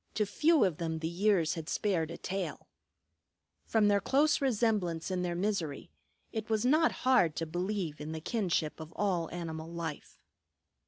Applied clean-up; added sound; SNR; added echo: none; none; none; none.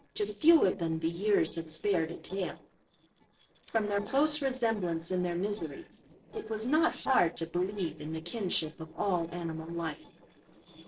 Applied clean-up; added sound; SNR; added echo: neural separator model SepFormer DNS4.